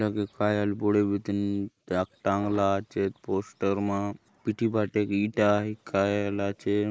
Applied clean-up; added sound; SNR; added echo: neural mask model Resemble Enhance denoiser.